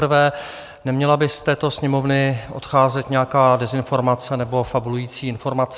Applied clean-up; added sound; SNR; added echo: none; none; none; none.